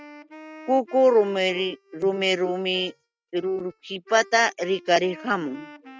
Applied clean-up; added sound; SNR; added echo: neural mask model RNNoise.